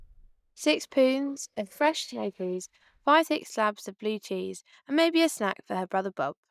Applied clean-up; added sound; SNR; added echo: neural mask model DeepFilterNet 3.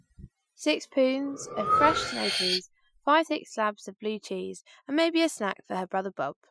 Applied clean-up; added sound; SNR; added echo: classical method Wiener filter.